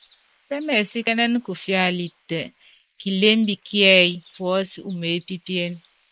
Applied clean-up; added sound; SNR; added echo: neural mask model Resemble Enhance denoiser.